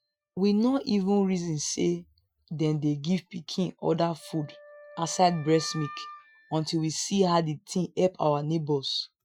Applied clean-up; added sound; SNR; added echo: classical method Wiener filter.